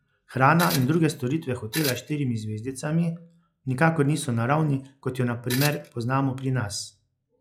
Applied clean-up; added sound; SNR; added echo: classical method log-MMSE.